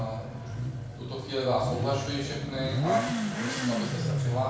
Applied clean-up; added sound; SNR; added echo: none; Motorcycle / Accelerating, revving, vroom; 0 dB; reverberation time 0.6 s.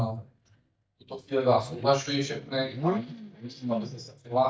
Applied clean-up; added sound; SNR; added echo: neural mask model DeepFilterNet 3.